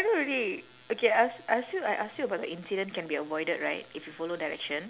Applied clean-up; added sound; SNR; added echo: none; none; none; none.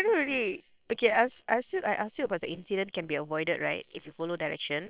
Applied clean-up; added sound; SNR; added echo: neural separator model SepFormer WHAM!.